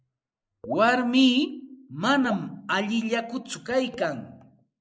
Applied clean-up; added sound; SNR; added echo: neural mask model Resemble Enhance denoiser.